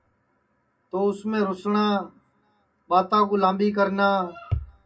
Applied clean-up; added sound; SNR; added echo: none; none; none; reverberation time 0.2 s.